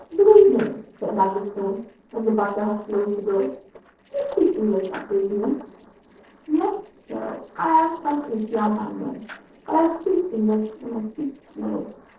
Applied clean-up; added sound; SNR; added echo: neural separator model SepFormer DNS4.